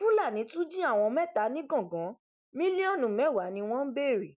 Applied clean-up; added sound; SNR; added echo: none; none; none; none.